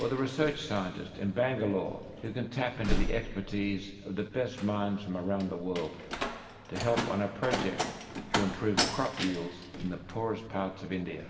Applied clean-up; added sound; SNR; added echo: none; Slam; 4 dB; reverberation time 2.0 s.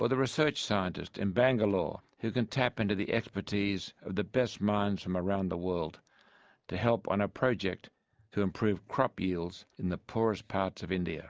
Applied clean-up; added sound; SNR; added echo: none; none; none; none.